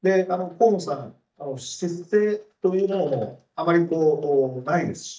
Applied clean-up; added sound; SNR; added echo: neural mask model DeepFilterNet 3.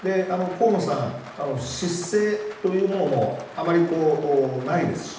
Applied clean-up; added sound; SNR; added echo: none; Rain; 19 dB; reverberation time 0.8 s.